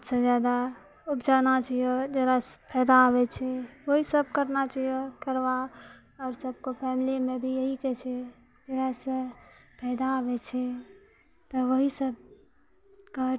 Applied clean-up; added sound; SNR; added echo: none; none; none; none.